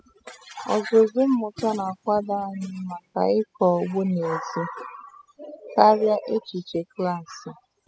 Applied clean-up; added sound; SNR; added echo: classical method spectral subtraction.